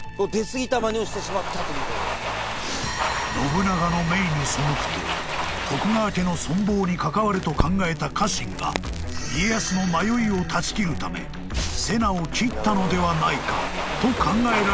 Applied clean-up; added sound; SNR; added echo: none; Domestic sounds, home sounds + Crackle; 6 dB; none.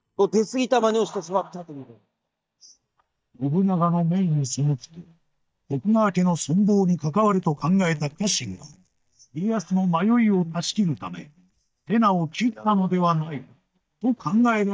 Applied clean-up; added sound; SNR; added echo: neural mask model DeepFilterNet 3.